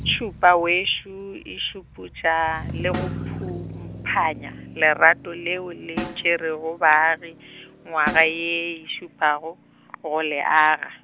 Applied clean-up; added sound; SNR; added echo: none; Motor vehicle (road) + Snare drum; 13 dB; none.